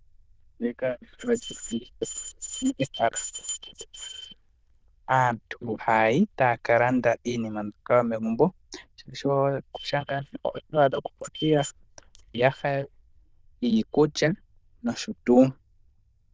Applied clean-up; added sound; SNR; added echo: neural diffusion model UNIVERSE++.